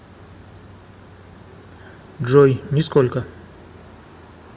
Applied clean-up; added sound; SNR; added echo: none; none; none; none.